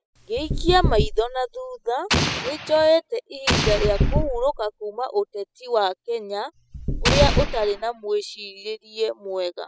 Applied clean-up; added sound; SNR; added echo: classical method spectral subtraction.